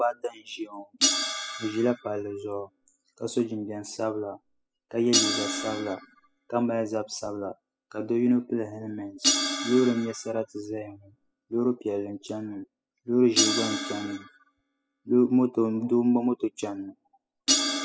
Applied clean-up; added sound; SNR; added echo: classical method spectral subtraction.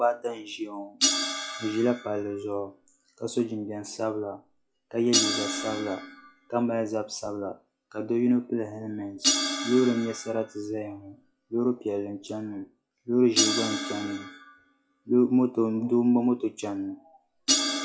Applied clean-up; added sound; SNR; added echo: classical method log-MMSE.